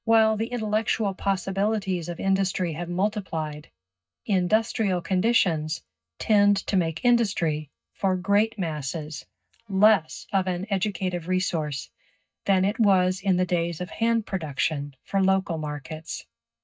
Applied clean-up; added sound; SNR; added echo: neural mask model DeepFilterNet 3.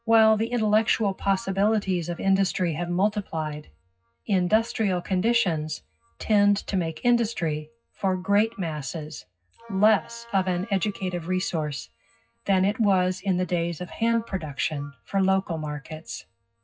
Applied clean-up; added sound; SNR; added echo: classical method WPE with log-MMSE.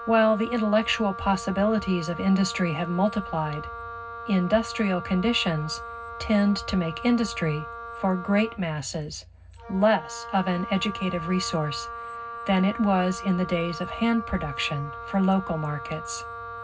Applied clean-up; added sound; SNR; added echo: none; Wind instrument, woodwind instrument; 11 dB; reverberation time 0.4 s.